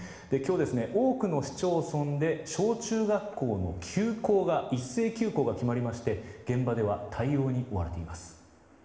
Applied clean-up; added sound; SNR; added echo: none; none; none; reverberation time 1.0 s.